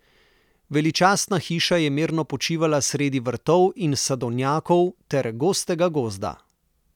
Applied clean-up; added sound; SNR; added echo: none; none; none; none.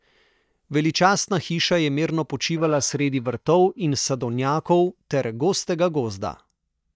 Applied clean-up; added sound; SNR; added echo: neural mask model DeepFilterNet 3.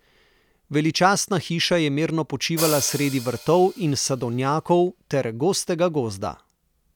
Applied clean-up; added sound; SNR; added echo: none; Hi-hat; 16 dB; none.